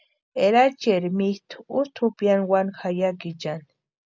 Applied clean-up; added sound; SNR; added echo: none; none; none; none.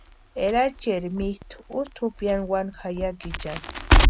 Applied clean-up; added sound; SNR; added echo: none; Crackle; -3 dB; none.